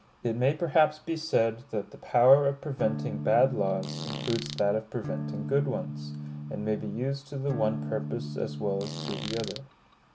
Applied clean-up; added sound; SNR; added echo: none; Electric guitar / Strum + Fart; 6 dB; none.